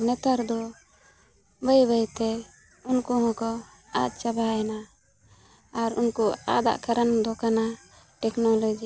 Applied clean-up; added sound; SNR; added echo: none; none; none; none.